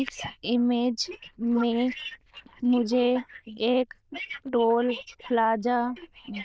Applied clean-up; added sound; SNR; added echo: neural diffusion model UNIVERSE++.